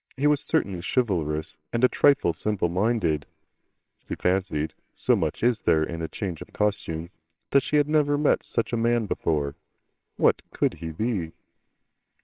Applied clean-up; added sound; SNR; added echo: neural separator model SepFormer WHAMR!.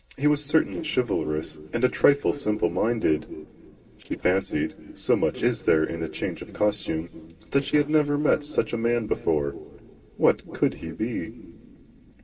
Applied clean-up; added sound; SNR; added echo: neural separator model SepFormer DNS4.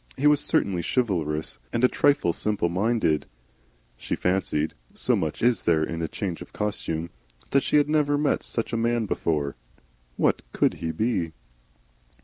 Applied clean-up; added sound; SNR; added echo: none; none; none; none.